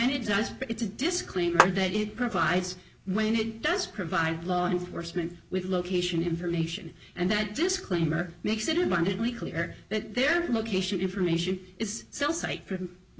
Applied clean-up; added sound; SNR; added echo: none; Clapping; -4 dB; none.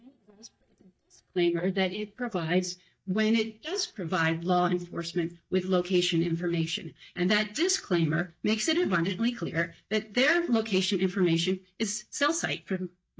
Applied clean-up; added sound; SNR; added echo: neural mask model DeepFilterNet 3.